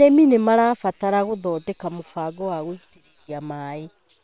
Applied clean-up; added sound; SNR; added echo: neural separator model SepFormer WHAM!.